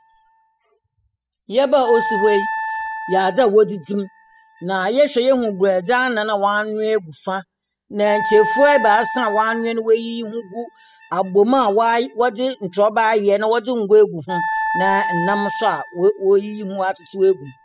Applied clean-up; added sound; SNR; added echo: classical method spectral subtraction.